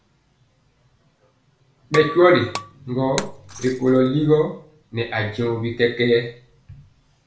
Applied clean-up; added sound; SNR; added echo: none; Shatter; 14 dB; reverberation time 0.4 s.